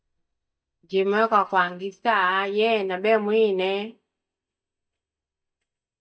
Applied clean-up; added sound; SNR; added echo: neural mask model DeepFilterNet 3.